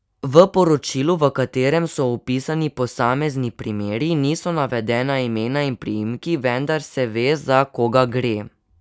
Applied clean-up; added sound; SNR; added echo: none; none; none; none.